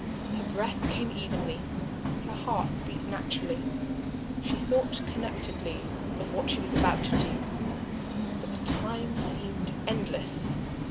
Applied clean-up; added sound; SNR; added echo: none; Subway, metro, underground; -4 dB; none.